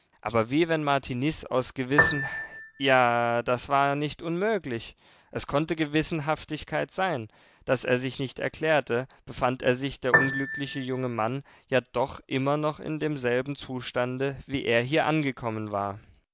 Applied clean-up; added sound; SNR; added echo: none; Piano; 0 dB; none.